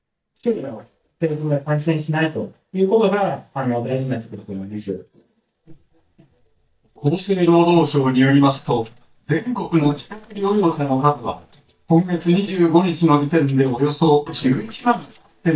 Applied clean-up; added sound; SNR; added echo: neural mask model DeepFilterNet 3.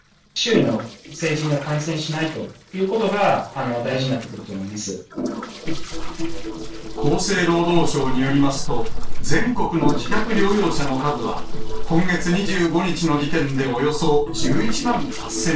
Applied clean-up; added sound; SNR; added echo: neural separator model SepFormer DNS4.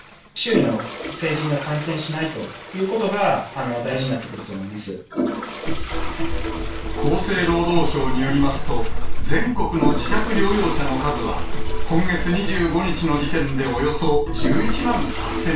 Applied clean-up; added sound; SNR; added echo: none; Toilet flush; 12 dB; reverberation time 0.3 s.